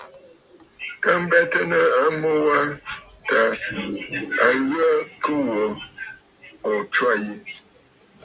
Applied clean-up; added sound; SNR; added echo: none; none; none; none.